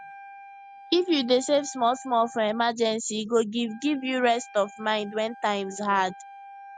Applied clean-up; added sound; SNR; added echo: none; Wind instrument, woodwind instrument; 19 dB; none.